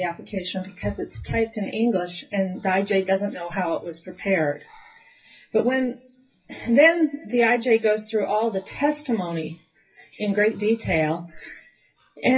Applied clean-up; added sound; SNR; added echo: classical method WPE with log-MMSE.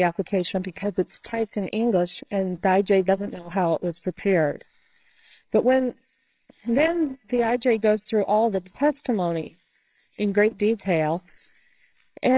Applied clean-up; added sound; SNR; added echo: neural separator model SepFormer WHAMR!.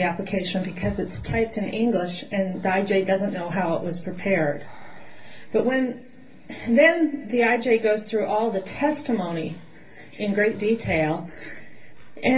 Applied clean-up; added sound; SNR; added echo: none; Breathing; 17 dB; reverberation time 0.3 s.